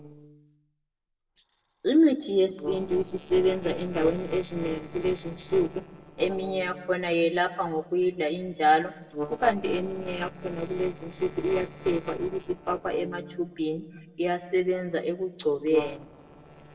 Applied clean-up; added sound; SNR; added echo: neural separator model SepFormer DNS4.